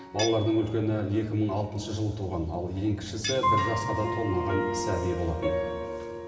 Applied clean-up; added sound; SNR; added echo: none; Tools; 16 dB; reverberation time 2.4 s.